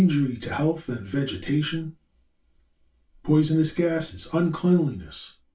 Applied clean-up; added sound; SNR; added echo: none; none; none; reverberation time 0.2 s.